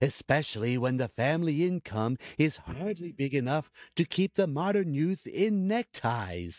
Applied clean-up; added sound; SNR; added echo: neural mask model DeepFilterNet 3.